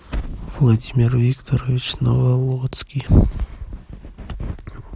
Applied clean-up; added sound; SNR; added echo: none; none; none; none.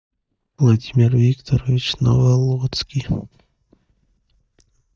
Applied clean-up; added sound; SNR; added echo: neural mask model DeepFilterNet 3.